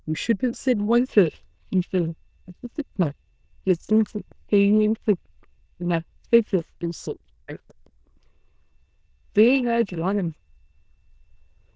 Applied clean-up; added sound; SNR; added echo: neural diffusion model UNIVERSE++.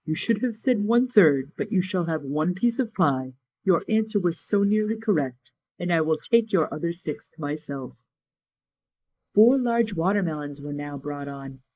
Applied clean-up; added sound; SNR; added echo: neural mask model Resemble Enhance denoiser.